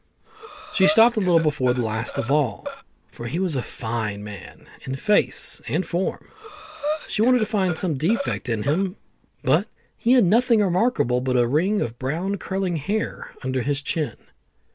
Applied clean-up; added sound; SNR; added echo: none; Breathing; 10 dB; none.